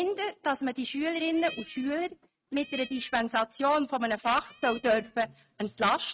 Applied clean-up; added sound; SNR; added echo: neural mask model RNNoise.